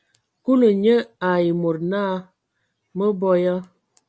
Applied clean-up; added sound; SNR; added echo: none; none; none; none.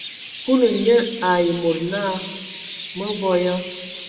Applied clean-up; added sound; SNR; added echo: none; Chirp, tweet; 12 dB; reverberation time 1.2 s.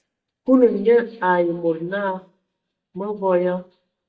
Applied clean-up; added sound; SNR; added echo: neural mask model DeepFilterNet 3.